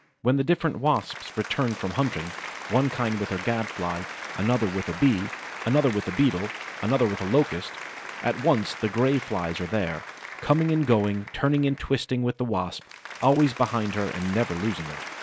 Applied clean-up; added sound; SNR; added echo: none; Applause; 12 dB; none.